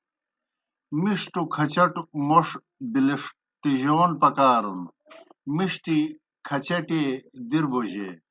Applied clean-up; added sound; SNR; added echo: none; none; none; none.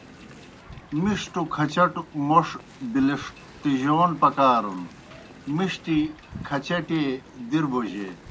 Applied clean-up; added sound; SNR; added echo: none; Wind; 19 dB; none.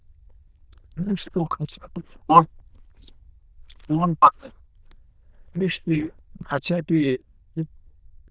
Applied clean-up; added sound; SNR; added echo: neural diffusion model UNIVERSE++.